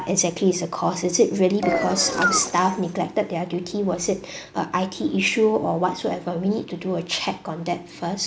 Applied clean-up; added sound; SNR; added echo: none; Engine; 2 dB; none.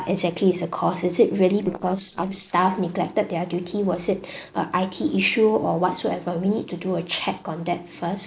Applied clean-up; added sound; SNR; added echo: neural separator model SepFormer DNS4.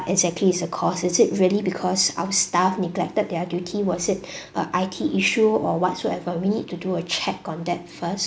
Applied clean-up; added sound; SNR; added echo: none; none; none; none.